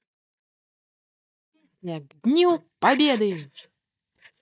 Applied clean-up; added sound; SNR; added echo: neural mask model DeepFilterNet 3.